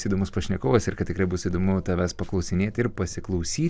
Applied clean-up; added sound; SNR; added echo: none; none; none; none.